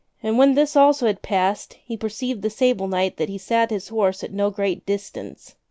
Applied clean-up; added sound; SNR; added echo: none; none; none; none.